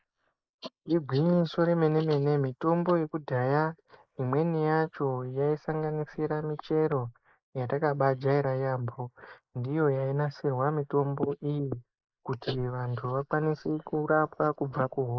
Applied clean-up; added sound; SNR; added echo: neural mask model Resemble Enhance denoiser.